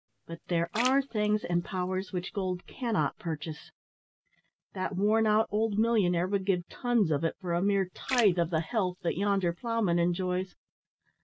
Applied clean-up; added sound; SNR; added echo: none; Splash, splatter; 15 dB; none.